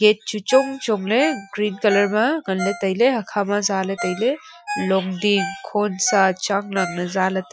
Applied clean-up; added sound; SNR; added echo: classical method Wiener filter.